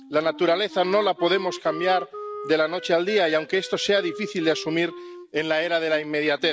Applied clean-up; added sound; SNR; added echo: none; Wind instrument, woodwind instrument; 14 dB; none.